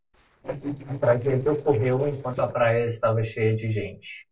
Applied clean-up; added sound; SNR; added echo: neural separator model SepFormer DNS4.